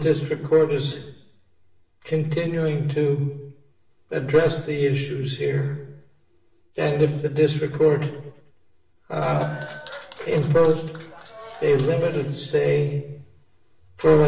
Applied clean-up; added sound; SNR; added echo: none; Applause / Clapping; 16 dB; reverberation time 0.8 s.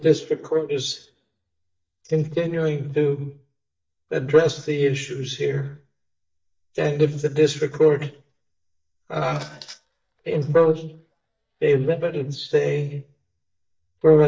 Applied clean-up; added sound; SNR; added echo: neural mask model DeepFilterNet 3.